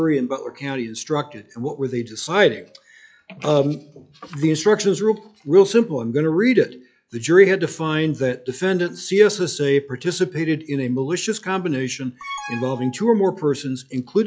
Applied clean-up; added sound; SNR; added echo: classical method log-MMSE.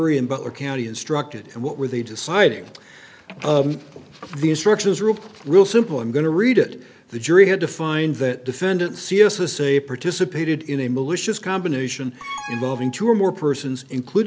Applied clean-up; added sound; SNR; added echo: none; Alarm; 14 dB; none.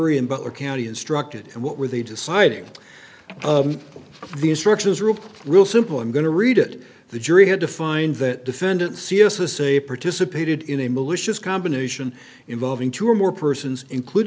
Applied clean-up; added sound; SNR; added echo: none; none; none; none.